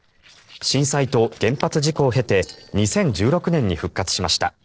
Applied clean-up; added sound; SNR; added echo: neural separator model SepFormer DNS4.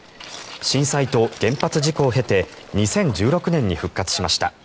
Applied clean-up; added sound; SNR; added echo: none; none; none; none.